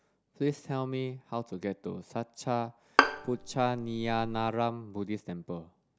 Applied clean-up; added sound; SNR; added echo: none; Bowed string instrument; -3 dB; none.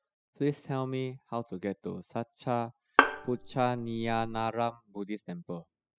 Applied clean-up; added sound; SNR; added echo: classical method spectral subtraction.